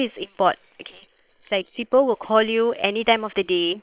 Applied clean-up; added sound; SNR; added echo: neural separator model SepFormer WHAM!.